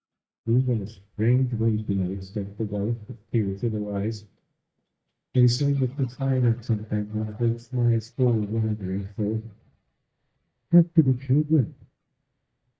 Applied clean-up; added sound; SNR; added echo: neural mask model DeepFilterNet 3.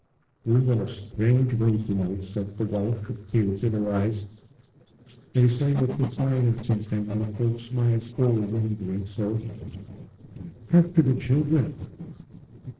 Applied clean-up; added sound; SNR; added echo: neural separator model SepFormer DNS4.